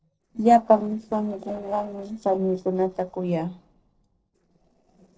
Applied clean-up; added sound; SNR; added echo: neural separator model SepFormer DNS4.